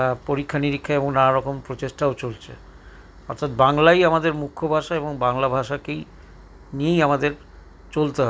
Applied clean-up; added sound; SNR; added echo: none; none; none; none.